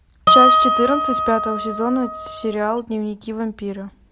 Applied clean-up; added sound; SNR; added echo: none; Harp; -4 dB; none.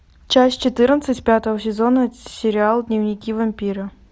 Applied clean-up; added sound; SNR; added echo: none; none; none; none.